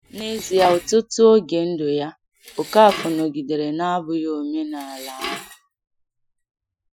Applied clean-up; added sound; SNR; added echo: classical method Wiener filter.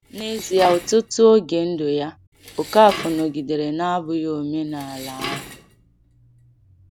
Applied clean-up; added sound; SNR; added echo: none; Dishes, pots, and pans; 16 dB; none.